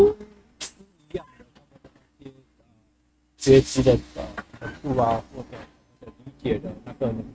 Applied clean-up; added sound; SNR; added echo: neural mask model RNNoise.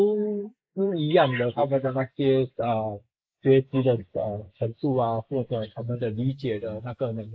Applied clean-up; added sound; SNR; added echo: neural mask model Resemble Enhance denoiser.